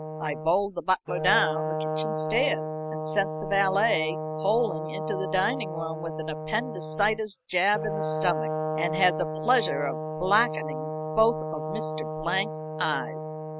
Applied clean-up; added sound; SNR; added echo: none; Brass instrument; 3 dB; none.